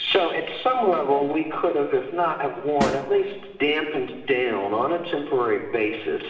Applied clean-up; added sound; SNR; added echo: none; Snare drum; 11 dB; reverberation time 1.2 s.